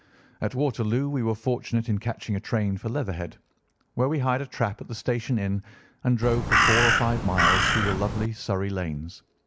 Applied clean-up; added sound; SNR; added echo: none; Crow; -4 dB; none.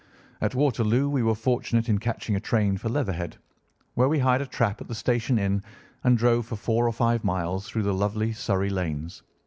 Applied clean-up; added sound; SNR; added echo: none; none; none; none.